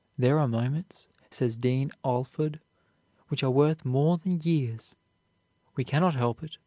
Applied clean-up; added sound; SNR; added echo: none; none; none; none.